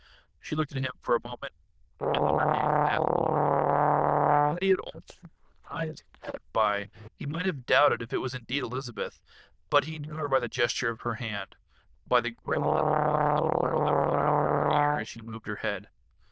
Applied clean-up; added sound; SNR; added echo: neural diffusion model UNIVERSE++.